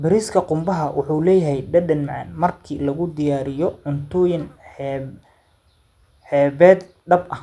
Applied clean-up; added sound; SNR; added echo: none; none; none; none.